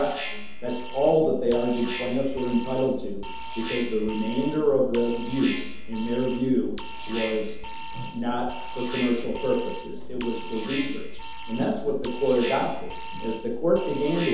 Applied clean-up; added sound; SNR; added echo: none; Alarm; 6 dB; reverberation time 0.8 s.